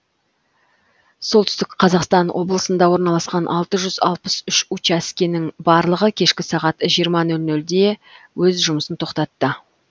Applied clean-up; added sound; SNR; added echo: none; none; none; none.